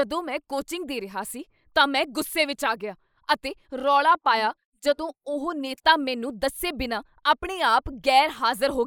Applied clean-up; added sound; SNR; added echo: neural mask model Resemble Enhance denoiser.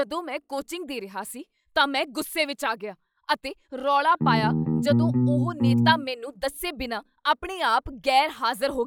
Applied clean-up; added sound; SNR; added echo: classical method log-MMSE.